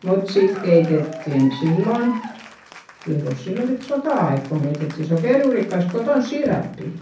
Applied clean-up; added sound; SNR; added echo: none; Applause / Cheering; 19 dB; reverberation time 0.6 s.